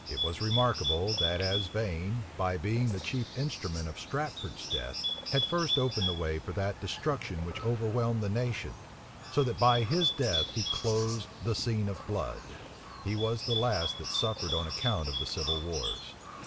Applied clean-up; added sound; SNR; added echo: none; Bird; 5 dB; none.